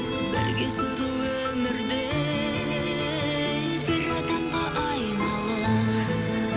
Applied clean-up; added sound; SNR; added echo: none; Tools; 18 dB; none.